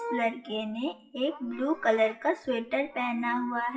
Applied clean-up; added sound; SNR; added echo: classical method WPE with log-MMSE.